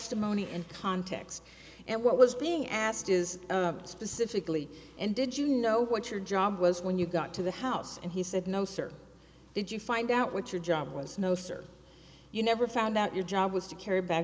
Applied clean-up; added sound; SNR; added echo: none; none; none; none.